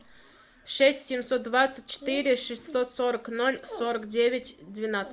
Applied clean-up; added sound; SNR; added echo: none; none; none; none.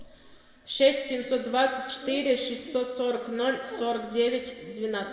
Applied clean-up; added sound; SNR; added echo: none; none; none; reverberation time 1.8 s.